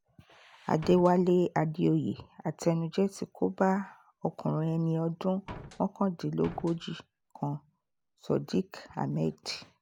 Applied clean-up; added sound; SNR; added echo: none; Slam; 14 dB; none.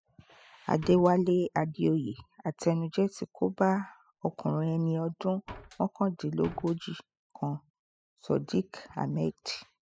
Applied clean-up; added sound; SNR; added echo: classical method spectral subtraction.